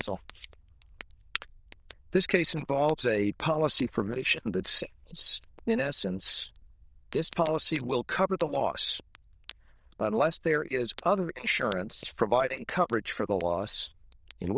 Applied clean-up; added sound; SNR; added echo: neural diffusion model UNIVERSE++.